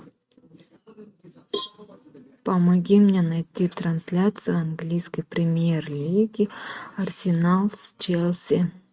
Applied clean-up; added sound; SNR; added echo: neural mask model RNNoise.